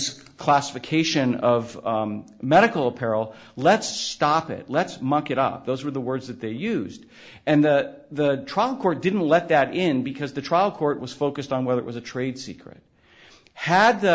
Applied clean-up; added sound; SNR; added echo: none; none; none; none.